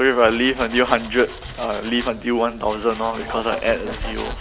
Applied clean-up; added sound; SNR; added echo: none; Domestic sounds, home sounds; 14 dB; none.